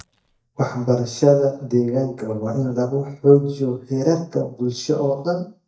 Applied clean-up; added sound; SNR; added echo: neural mask model DeepFilterNet 3.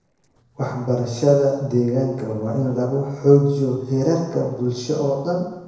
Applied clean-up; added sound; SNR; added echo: neural separator model SepFormer DNS4.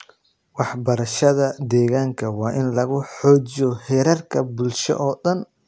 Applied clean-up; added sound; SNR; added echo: none; none; none; none.